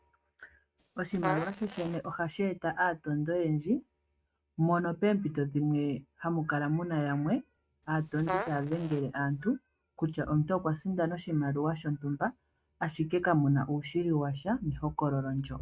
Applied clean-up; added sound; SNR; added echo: neural mask model RNNoise.